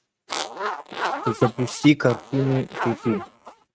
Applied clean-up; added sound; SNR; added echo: neural mask model RNNoise.